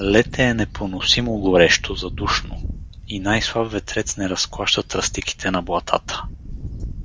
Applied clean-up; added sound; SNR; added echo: none; Wind / Bird; 11 dB; none.